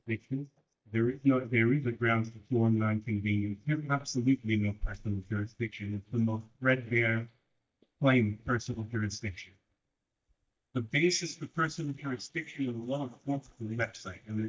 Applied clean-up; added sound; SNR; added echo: neural mask model DeepFilterNet 3.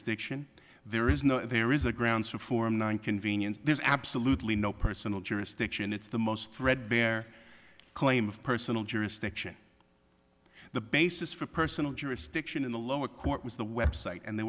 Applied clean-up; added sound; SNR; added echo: none; none; none; none.